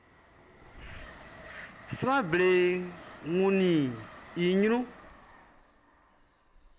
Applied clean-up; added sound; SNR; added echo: none; Train; 19 dB; none.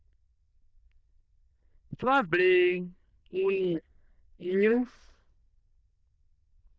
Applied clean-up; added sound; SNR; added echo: neural diffusion model UNIVERSE++.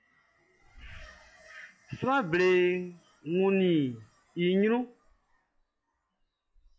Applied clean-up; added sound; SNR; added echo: classical method log-MMSE.